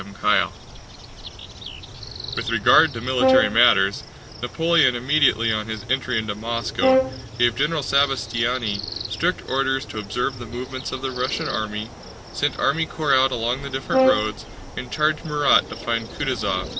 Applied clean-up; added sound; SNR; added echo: none; Brass instrument; 0 dB; none.